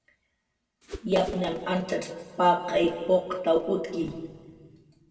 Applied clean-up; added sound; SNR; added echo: none; Whoosh, swoosh, swish; 13 dB; reverberation time 1.7 s.